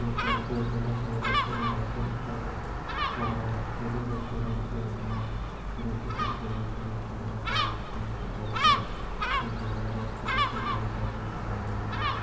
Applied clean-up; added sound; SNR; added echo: none; Gull, seagull; -2 dB; reverberation time 0.9 s.